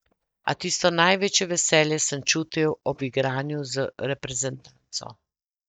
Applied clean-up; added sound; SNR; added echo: neural mask model DeepFilterNet 3.